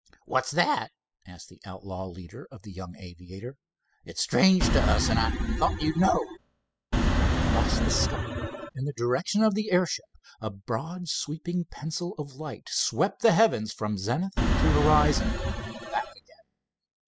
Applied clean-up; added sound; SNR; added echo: classical method spectral subtraction.